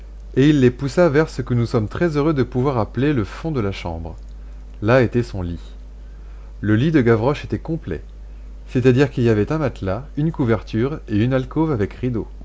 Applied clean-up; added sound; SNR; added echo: none; none; none; none.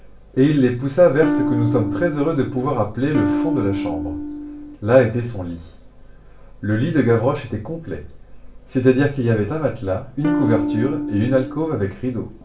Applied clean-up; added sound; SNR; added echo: none; Electric guitar / Strum; 3 dB; reverberation time 0.3 s.